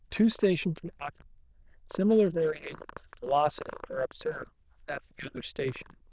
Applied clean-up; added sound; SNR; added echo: neural diffusion model UNIVERSE++.